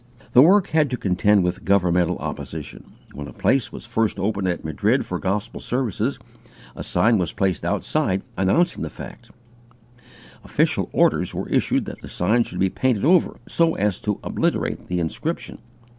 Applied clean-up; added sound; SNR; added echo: none; none; none; none.